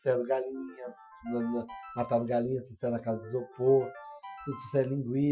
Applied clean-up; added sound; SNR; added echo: classical method Wiener filter.